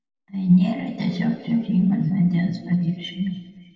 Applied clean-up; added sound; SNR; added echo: none; none; none; reverberation time 2.1 s.